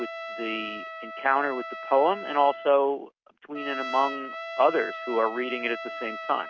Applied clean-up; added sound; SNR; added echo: none; Trumpet; 10 dB; none.